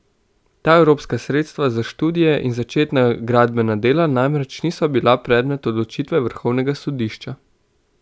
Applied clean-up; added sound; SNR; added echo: none; none; none; none.